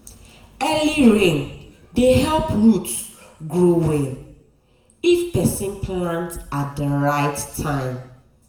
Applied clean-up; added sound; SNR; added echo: none; none; none; reverberation time 0.8 s.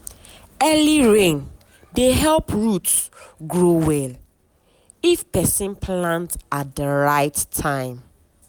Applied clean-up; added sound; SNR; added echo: none; none; none; none.